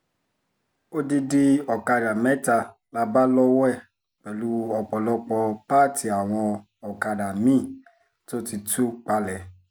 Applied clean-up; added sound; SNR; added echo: none; none; none; none.